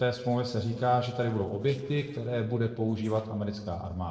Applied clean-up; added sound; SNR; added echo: neural separator model SepFormer DNS4.